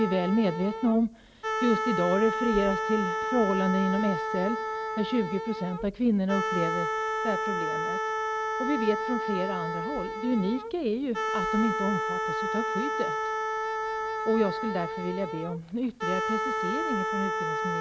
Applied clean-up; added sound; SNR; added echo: none; Wind instrument, woodwind instrument; 1 dB; none.